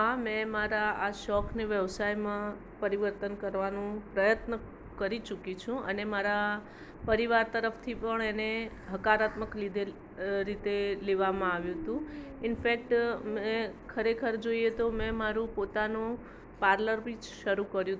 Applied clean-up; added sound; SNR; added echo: none; none; none; none.